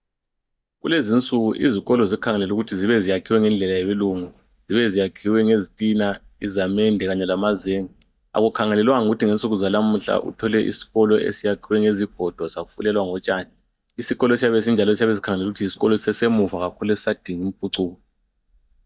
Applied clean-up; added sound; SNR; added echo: neural mask model DeepFilterNet 3.